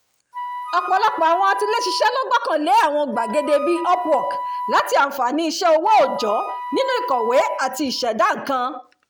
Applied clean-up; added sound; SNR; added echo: none; Wind instrument, woodwind instrument; 9 dB; none.